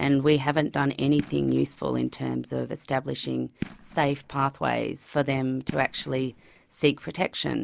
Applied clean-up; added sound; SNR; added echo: none; Fireworks; 15 dB; none.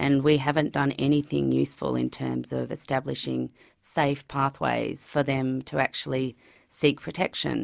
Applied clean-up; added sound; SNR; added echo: none; none; none; none.